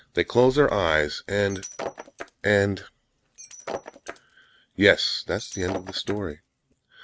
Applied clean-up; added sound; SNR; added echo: neural mask model RNNoise.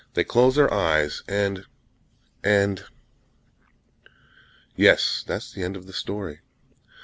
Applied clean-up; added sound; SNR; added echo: none; none; none; none.